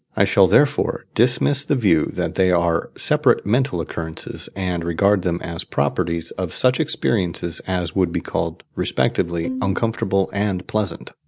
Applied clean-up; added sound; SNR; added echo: none; Bowed string instrument; 11 dB; none.